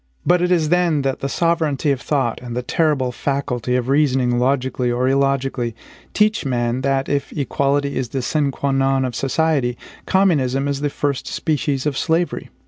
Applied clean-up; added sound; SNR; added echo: none; none; none; none.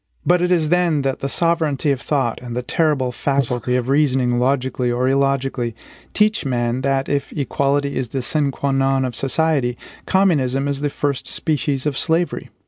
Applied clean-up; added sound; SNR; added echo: neural mask model Resemble Enhance denoiser.